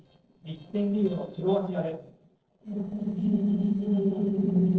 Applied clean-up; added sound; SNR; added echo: neural separator model SepFormer DNS4.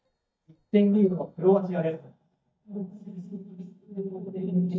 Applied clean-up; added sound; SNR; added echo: neural mask model DeepFilterNet 3.